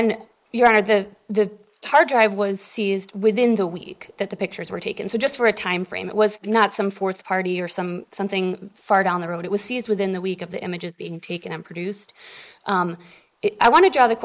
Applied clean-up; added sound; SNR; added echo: neural mask model Resemble Enhance denoiser.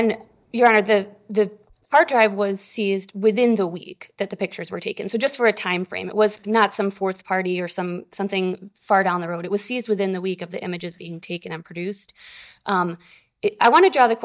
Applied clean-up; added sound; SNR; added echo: neural mask model DeepFilterNet 3.